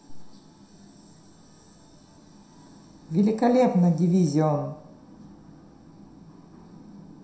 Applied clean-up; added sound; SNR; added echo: none; none; none; reverberation time 0.7 s.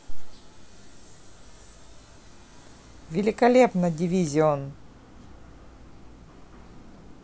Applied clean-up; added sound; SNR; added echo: none; none; none; none.